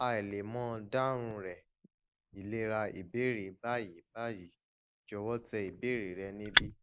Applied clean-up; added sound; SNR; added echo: neural mask model Resemble Enhance denoiser.